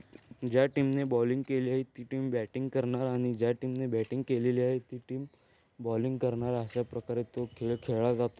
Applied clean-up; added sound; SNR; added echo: none; none; none; none.